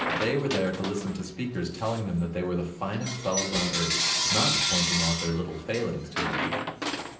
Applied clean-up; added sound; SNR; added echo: none; Coin (dropping) / Bell; 0 dB; reverberation time 0.6 s.